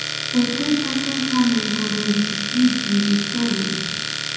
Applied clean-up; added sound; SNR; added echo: none; Domestic sounds, home sounds; 4 dB; reverberation time 1.1 s.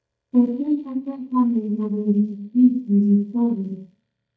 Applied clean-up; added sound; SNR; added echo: neural mask model DeepFilterNet 3.